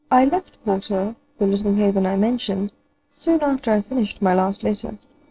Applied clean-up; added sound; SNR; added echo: neural separator model SepFormer DNS4.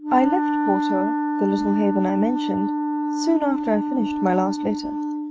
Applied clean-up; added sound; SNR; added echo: neural mask model RNNoise.